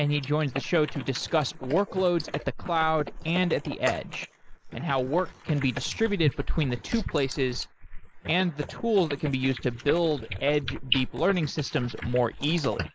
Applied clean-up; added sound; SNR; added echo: neural mask model Resemble Enhance denoiser.